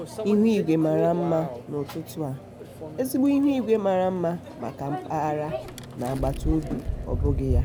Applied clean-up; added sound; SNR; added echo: none; Microwave oven; 6 dB; none.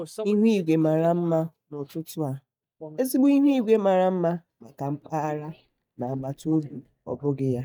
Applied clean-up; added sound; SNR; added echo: neural mask model DeepFilterNet 3.